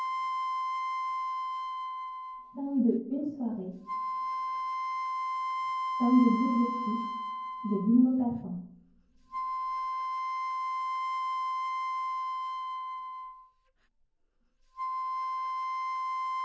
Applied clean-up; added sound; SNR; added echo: none; Wind instrument, woodwind instrument; 1 dB; reverberation time 0.9 s.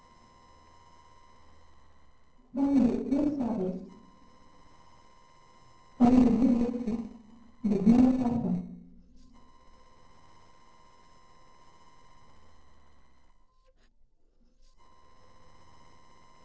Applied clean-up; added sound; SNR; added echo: neural separator model SepFormer DNS4.